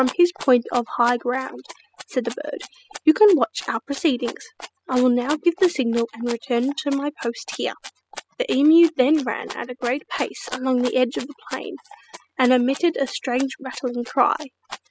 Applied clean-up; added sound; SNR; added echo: classical method spectral subtraction.